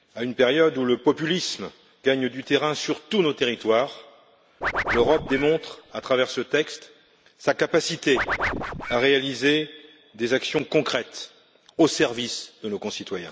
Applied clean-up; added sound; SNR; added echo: none; Scratching (performance technique); 5 dB; none.